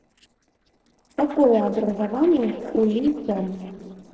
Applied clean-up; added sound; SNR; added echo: neural separator model SepFormer DNS4.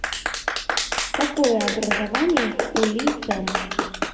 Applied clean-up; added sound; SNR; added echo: none; Clapping; 1 dB; reverberation time 1.6 s.